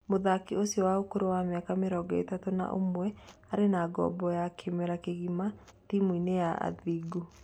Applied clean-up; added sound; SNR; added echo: none; none; none; none.